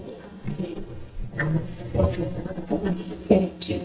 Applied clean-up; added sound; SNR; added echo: neural mask model DeepFilterNet 3.